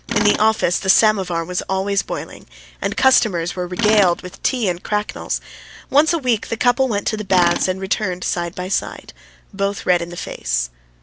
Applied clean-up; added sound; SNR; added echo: none; Tools; 11 dB; none.